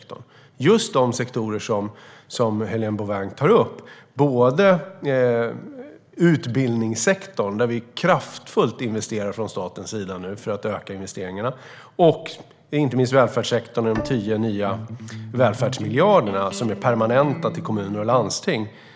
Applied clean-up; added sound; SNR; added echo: none; Bowed string instrument + Electric guitar; 11 dB; none.